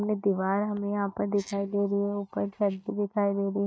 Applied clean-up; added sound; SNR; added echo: neural mask model DeepFilterNet 3.